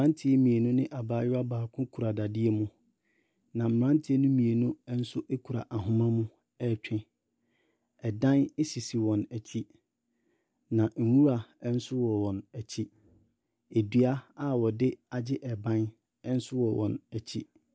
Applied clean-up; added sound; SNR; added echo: none; none; none; none.